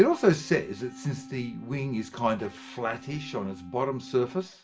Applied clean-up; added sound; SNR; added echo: none; Electric guitar / Bass guitar; 18 dB; reverberation time 0.3 s.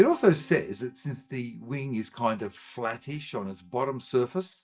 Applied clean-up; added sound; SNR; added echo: neural mask model DeepFilterNet 3.